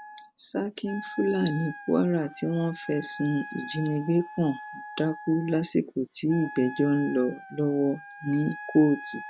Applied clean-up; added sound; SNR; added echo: none; Wind instrument, woodwind instrument; 15 dB; none.